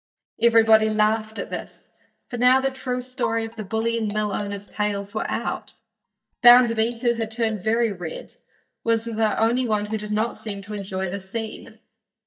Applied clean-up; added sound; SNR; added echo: neural mask model DeepFilterNet 3.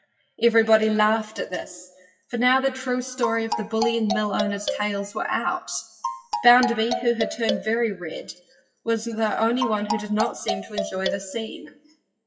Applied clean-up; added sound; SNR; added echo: classical method WPE with log-MMSE.